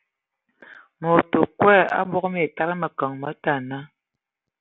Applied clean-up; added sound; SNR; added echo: none; none; none; none.